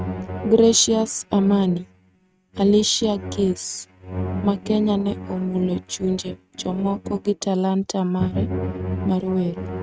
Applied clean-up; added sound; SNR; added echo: neural mask model RNNoise.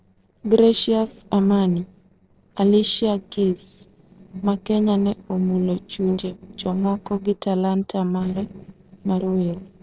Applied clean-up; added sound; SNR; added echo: neural separator model SepFormer DNS4.